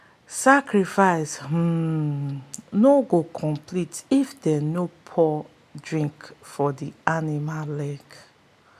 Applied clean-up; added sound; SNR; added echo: none; none; none; none.